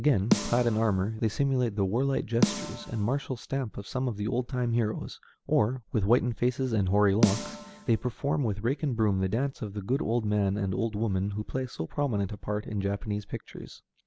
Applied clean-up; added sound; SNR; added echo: none; Snare drum; 6 dB; none.